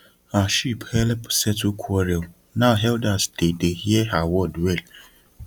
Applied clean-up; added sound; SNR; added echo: none; none; none; none.